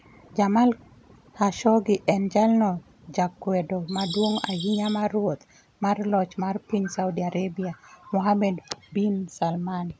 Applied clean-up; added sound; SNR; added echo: none; Bird vocalization, bird call, bird song; 11 dB; none.